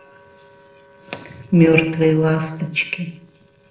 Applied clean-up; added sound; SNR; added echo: neural separator model SepFormer DNS4.